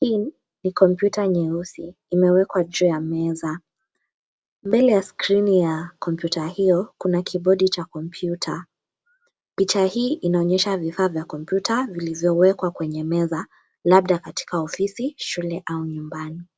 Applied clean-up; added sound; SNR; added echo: none; none; none; none.